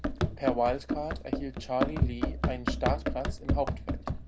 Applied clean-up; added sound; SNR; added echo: none; Run; -3 dB; none.